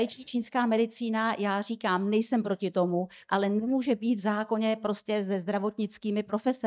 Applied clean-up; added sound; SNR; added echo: neural mask model DeepFilterNet 3.